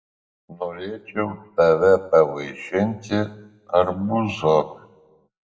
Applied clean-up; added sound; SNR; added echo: none; none; none; reverberation time 0.5 s.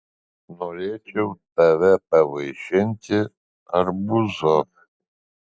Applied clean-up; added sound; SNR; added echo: none; none; none; none.